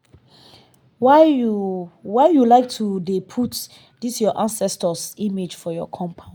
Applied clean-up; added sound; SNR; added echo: none; none; none; none.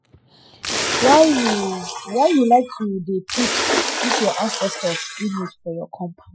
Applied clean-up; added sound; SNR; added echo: classical method Wiener filter.